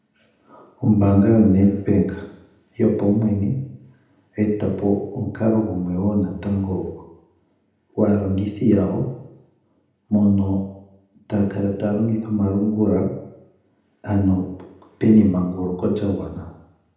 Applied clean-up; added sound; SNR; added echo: none; none; none; reverberation time 0.8 s.